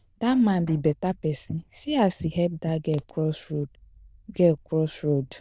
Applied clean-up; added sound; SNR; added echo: neural diffusion model UNIVERSE++.